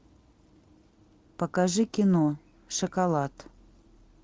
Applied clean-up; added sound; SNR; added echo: none; none; none; none.